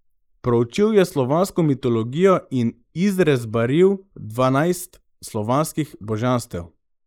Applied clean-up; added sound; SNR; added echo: neural mask model Resemble Enhance denoiser.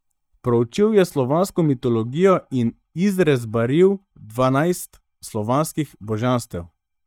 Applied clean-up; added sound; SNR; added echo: neural mask model DeepFilterNet 3.